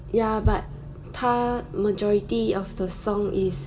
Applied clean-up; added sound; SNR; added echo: none; none; none; reverberation time 2.0 s.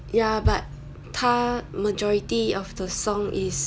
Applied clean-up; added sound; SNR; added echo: none; none; none; none.